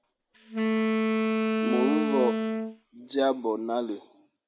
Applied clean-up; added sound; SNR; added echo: none; Wind instrument, woodwind instrument; -2 dB; none.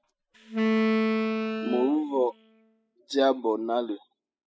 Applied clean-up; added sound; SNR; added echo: classical method spectral subtraction.